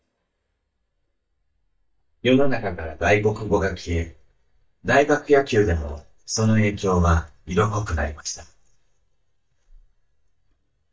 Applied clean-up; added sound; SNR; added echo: neural mask model DeepFilterNet 3.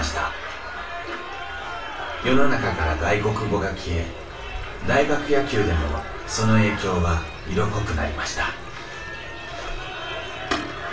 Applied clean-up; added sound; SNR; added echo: none; Sink (filling or washing) / Water tap, faucet; 18 dB; reverberation time 0.4 s.